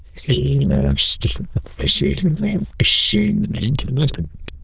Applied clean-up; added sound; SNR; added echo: neural diffusion model UNIVERSE++.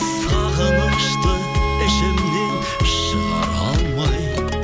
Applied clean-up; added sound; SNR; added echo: none; Wind instrument, woodwind instrument; 8 dB; none.